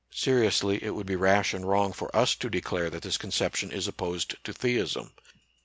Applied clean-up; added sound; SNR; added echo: none; none; none; none.